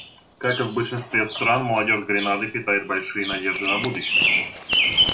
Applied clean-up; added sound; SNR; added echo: none; Bird vocalization, bird call, bird song; 1 dB; reverberation time 0.2 s.